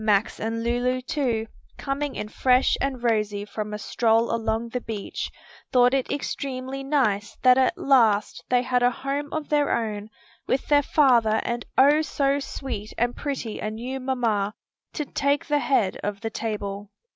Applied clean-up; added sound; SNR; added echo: none; none; none; none.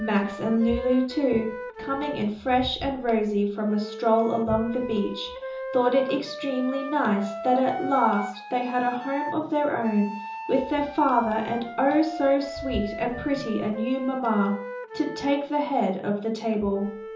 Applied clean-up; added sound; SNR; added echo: none; Wind instrument, woodwind instrument; 11 dB; reverberation time 0.6 s.